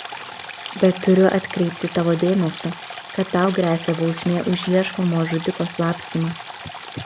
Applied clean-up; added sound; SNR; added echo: none; Stream; 13 dB; none.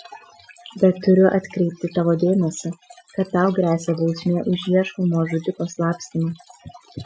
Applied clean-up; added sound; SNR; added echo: classical method Wiener filter.